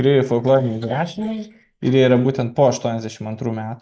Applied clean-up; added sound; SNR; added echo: neural mask model Resemble Enhance denoiser.